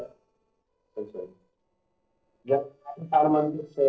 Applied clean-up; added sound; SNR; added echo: neural separator model SepFormer DNS4.